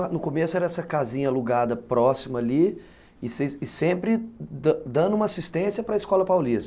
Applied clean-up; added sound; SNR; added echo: none; none; none; none.